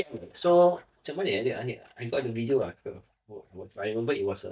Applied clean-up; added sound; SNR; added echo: neural mask model DeepFilterNet 3.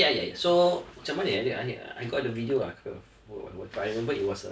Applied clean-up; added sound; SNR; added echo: none; none; none; none.